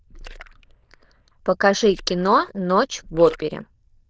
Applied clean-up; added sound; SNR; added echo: neural diffusion model UNIVERSE++.